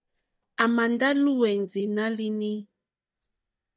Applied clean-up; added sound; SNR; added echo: neural mask model DeepFilterNet 3.